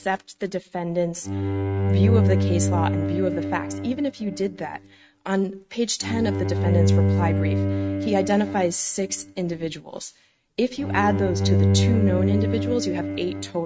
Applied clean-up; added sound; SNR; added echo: neural mask model RNNoise.